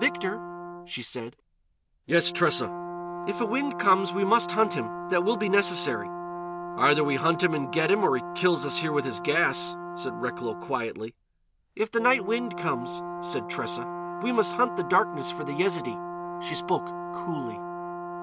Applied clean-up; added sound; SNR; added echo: none; Brass instrument; 8 dB; none.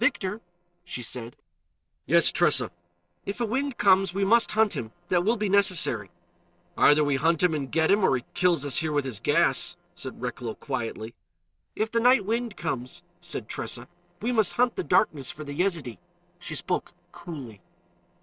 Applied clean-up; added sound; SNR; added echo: neural separator model SepFormer DNS4.